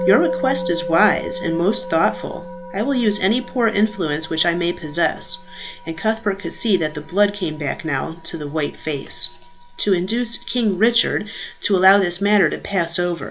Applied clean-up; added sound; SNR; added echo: none; Musical instrument; 12 dB; none.